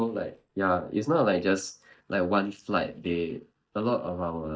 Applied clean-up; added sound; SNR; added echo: neural mask model DeepFilterNet 3.